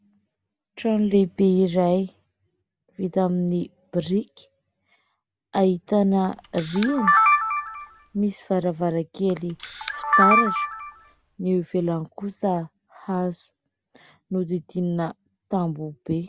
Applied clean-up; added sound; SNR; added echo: none; Camera; -2 dB; none.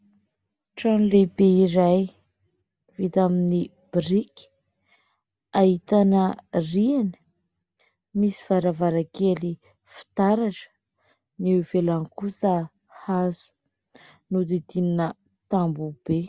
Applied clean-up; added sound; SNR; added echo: none; none; none; none.